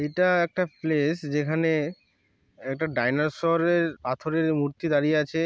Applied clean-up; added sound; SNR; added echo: none; none; none; none.